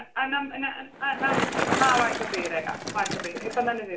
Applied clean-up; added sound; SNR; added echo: none; Bicycle; 2 dB; reverberation time 0.3 s.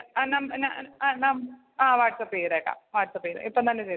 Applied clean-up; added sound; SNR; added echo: none; none; none; none.